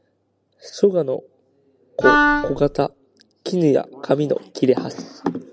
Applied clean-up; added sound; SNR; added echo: none; Wind instrument, woodwind instrument; -3 dB; none.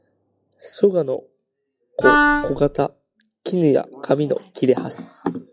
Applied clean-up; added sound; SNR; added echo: classical method log-MMSE.